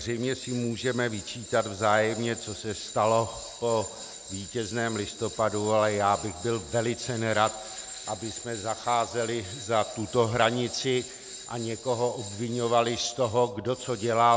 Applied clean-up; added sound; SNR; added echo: none; Tools; 13 dB; none.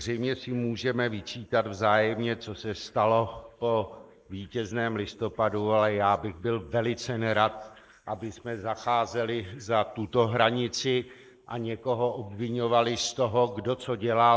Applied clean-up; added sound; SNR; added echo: neural mask model Resemble Enhance denoiser.